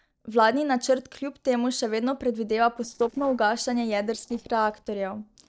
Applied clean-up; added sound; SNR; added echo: neural separator model SepFormer DNS4.